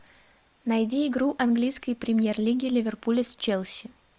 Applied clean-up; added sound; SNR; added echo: none; none; none; none.